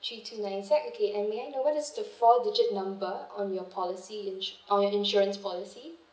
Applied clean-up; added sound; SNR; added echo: none; none; none; reverberation time 0.4 s.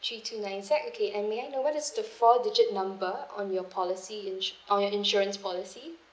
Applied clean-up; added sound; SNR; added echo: none; none; none; none.